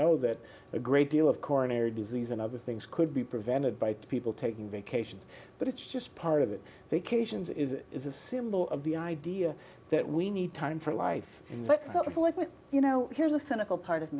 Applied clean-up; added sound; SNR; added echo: none; none; none; none.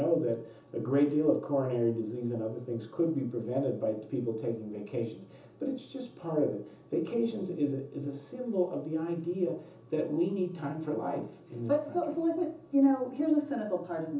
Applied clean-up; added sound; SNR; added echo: none; none; none; reverberation time 0.7 s.